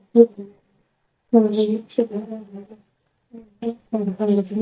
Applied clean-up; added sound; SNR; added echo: neural mask model DeepFilterNet 3.